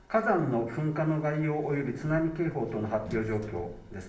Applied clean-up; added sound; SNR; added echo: none; Sliding door; 19 dB; reverberation time 0.7 s.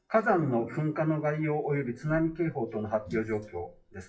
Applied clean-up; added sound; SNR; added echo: classical method WPE with log-MMSE.